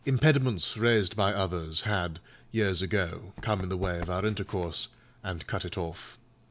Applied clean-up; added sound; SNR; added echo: none; Run; 20 dB; none.